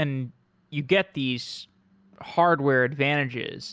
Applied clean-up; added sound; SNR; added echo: none; none; none; none.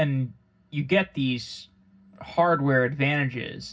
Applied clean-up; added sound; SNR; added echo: none; none; none; reverberation time 0.4 s.